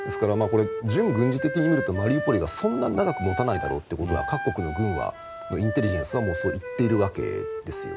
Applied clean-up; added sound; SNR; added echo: none; Wind instrument, woodwind instrument; 7 dB; none.